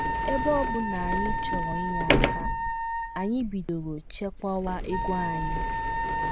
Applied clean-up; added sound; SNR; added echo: none; Sliding door + Wind instrument, woodwind instrument; -3 dB; none.